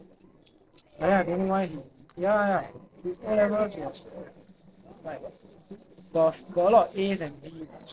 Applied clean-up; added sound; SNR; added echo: neural separator model SepFormer DNS4.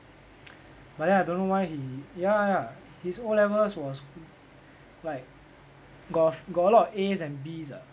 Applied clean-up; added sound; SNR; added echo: none; none; none; none.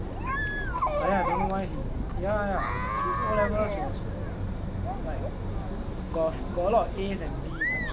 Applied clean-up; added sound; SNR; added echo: none; Chatter; -2 dB; none.